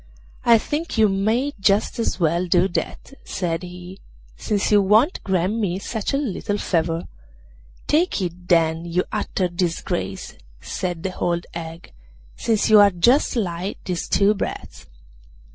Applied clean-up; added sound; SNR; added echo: none; none; none; none.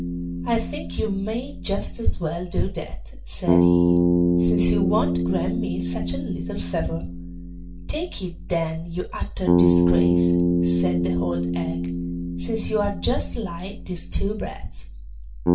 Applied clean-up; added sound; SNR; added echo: none; Bass guitar; -3 dB; reverberation time 0.3 s.